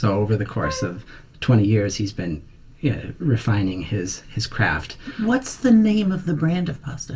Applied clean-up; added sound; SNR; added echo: none; Wind instrument, woodwind instrument; 14 dB; reverberation time 0.2 s.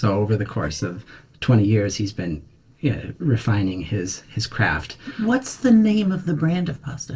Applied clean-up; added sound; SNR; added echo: neural separator model SepFormer DNS4.